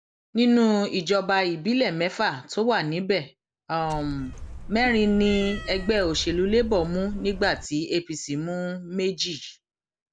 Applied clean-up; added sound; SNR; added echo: none; Cat; 11 dB; none.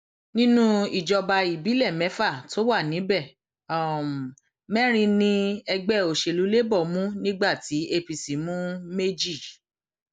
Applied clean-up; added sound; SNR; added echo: none; none; none; none.